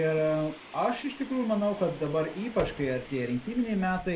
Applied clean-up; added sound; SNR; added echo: none; Subway, metro, underground + Slam / Wood; 16 dB; none.